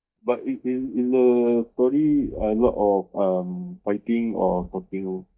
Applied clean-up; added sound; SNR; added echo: neural mask model DeepFilterNet 3.